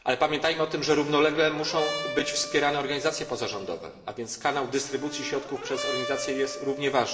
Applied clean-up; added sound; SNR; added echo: none; Brass instrument; 10 dB; reverberation time 1.2 s.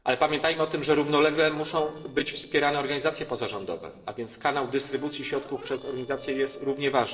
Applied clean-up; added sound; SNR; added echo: neural separator model SepFormer DNS4.